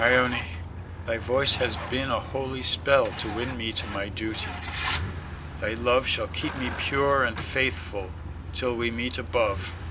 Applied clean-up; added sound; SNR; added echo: none; Truck; 7 dB; none.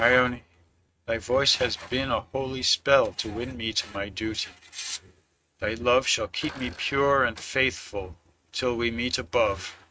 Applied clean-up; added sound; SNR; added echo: neural mask model RNNoise.